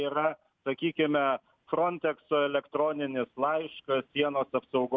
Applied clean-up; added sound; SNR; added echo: none; none; none; none.